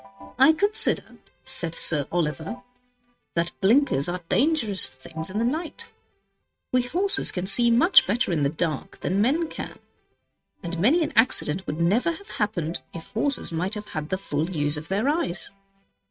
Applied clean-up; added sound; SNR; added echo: neural mask model RNNoise.